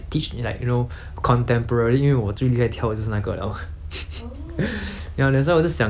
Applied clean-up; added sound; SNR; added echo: none; none; none; none.